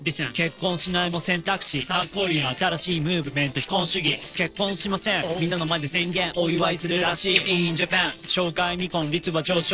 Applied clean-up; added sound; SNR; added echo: neural separator model SepFormer DNS4.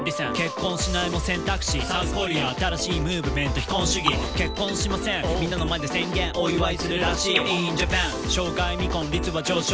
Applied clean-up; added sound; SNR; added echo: none; none; none; none.